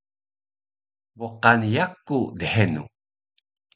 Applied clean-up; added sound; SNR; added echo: none; none; none; none.